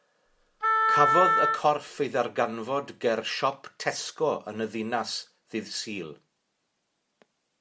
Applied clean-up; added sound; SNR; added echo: none; Wind instrument, woodwind instrument; -5 dB; none.